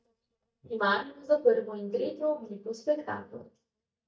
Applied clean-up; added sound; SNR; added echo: neural mask model DeepFilterNet 3.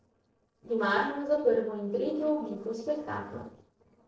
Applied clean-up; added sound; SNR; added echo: neural separator model SepFormer DNS4.